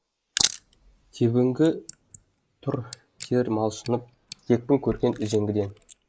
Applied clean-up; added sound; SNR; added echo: neural mask model Resemble Enhance denoiser.